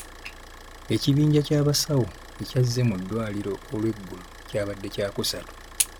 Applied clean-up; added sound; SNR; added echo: none; Idling / Car; 17 dB; none.